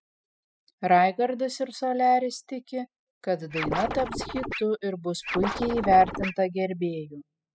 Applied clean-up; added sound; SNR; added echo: classical method spectral subtraction.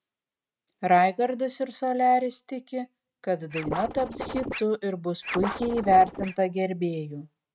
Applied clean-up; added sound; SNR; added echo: neural mask model RNNoise.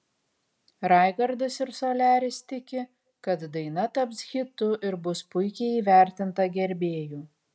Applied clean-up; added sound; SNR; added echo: none; none; none; none.